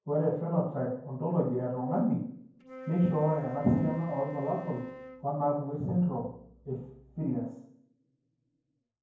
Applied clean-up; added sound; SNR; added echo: none; Wind instrument, woodwind instrument; 14 dB; reverberation time 0.9 s.